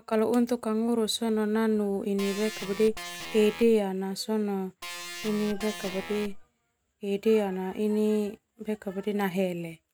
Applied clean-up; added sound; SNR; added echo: none; Organ; 11 dB; none.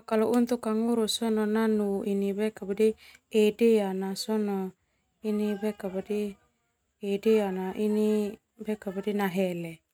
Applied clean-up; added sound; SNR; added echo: none; none; none; none.